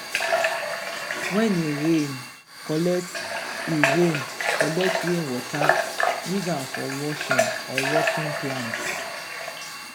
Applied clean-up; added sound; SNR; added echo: none; Water tap, faucet / Water; -1 dB; none.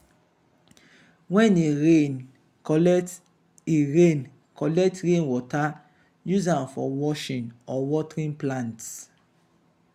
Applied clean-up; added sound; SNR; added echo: none; none; none; none.